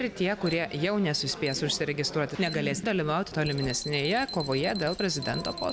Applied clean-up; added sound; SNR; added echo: none; Alarm; 14 dB; none.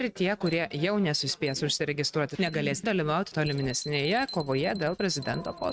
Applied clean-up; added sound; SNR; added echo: neural mask model RNNoise.